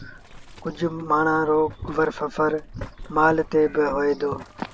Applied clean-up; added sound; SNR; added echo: none; Boiling; 16 dB; none.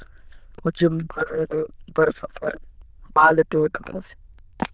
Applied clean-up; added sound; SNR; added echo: neural diffusion model UNIVERSE++.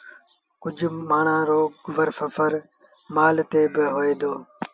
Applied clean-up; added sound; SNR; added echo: none; none; none; none.